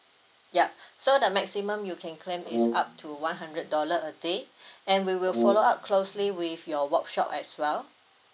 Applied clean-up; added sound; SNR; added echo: none; Brass instrument; 4 dB; none.